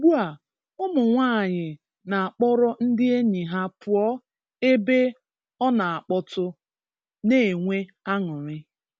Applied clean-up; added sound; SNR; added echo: none; none; none; none.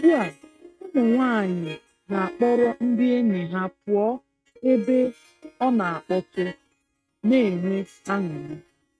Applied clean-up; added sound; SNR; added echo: neural mask model RNNoise.